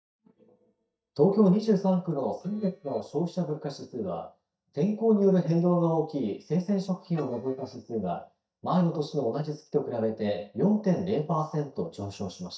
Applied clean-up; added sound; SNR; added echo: neural mask model DeepFilterNet 3.